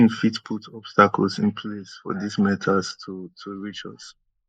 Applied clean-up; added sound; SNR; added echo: neural mask model Resemble Enhance denoiser.